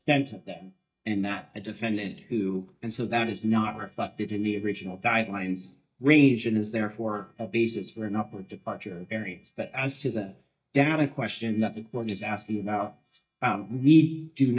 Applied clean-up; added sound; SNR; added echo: neural mask model DeepFilterNet 3.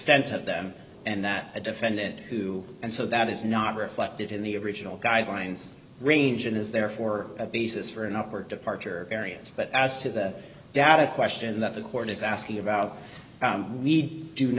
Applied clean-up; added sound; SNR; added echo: none; none; none; none.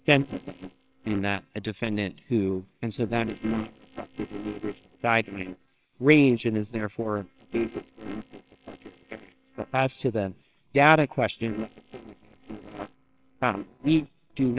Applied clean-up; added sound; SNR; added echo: neural separator model SepFormer WHAMR!.